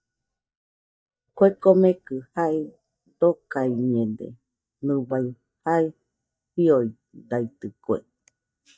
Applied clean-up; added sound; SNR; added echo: neural mask model DeepFilterNet 3.